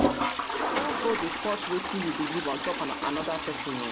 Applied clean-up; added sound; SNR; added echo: none; Toilet flush; -2 dB; none.